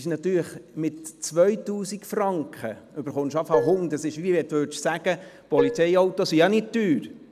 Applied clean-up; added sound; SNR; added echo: none; Dishes, pots, and pans; 3 dB; none.